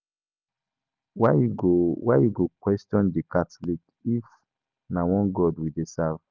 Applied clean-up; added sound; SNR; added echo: none; none; none; none.